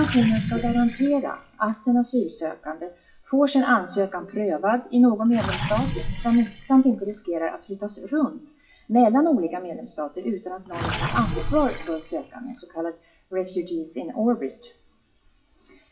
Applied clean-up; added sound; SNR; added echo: classical method WPE with log-MMSE.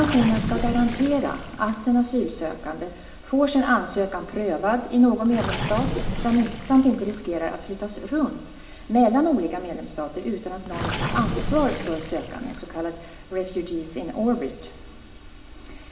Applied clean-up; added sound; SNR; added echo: none; Gurgling; 9 dB; reverberation time 1.4 s.